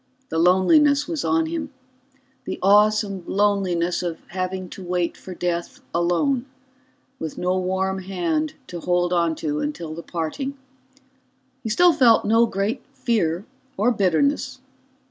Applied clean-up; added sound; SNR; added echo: none; none; none; none.